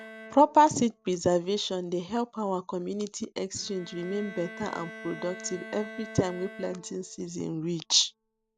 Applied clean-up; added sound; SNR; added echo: none; Bowed string instrument; 18 dB; none.